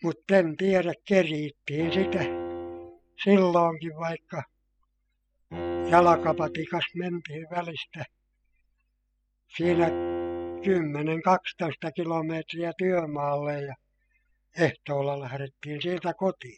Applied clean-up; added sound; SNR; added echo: classical method spectral subtraction.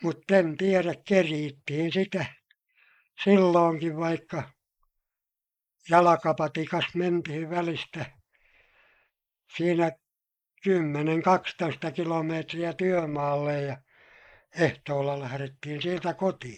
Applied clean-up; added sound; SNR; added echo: neural mask model Resemble Enhance denoiser.